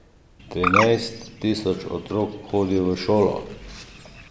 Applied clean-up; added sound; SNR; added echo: none; Bird; 6 dB; none.